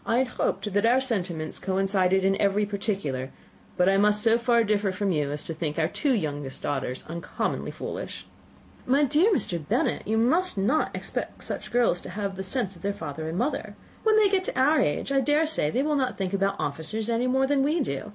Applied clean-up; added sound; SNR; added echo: none; none; none; none.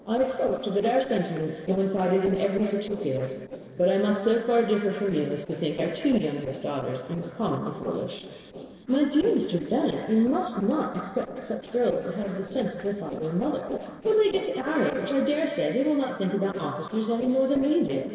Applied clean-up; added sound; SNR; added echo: neural separator model SepFormer DNS4.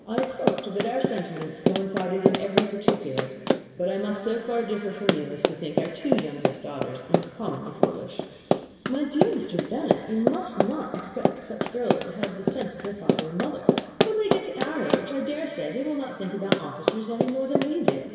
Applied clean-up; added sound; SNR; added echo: none; Run; -2 dB; reverberation time 2.2 s.